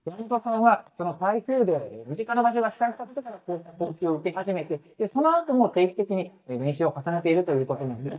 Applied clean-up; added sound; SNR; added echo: neural mask model DeepFilterNet 3.